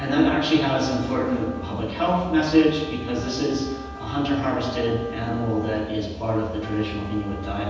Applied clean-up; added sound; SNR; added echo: none; Trumpet; 17 dB; reverberation time 1.1 s.